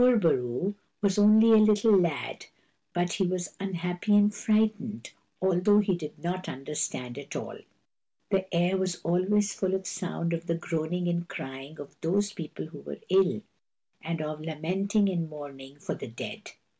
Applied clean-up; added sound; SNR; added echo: none; none; none; none.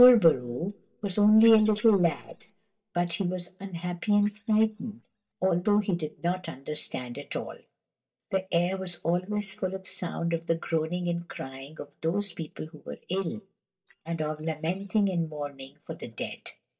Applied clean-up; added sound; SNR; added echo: neural mask model DeepFilterNet 3.